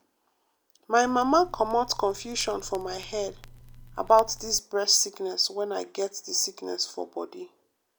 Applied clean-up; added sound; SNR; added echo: none; Crackle; 19 dB; none.